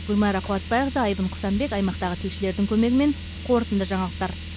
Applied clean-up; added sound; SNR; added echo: none; Car; 10 dB; none.